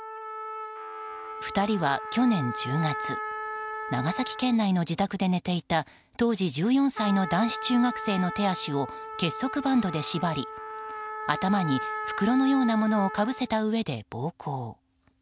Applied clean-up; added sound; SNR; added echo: none; Trumpet; 9 dB; none.